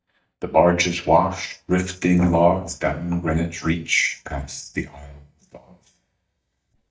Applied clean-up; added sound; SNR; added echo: neural mask model DeepFilterNet 3.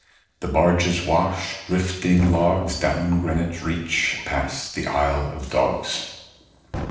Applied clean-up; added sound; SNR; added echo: neural separator model SepFormer DNS4.